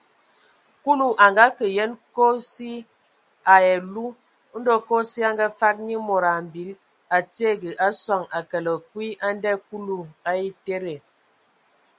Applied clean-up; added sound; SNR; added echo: none; none; none; none.